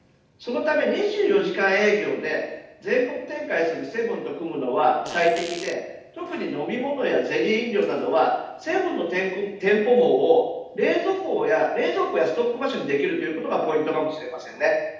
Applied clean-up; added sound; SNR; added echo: none; Fart; 14 dB; reverberation time 0.8 s.